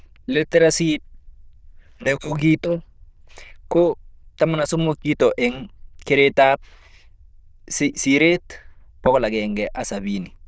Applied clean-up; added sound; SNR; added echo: neural diffusion model UNIVERSE++.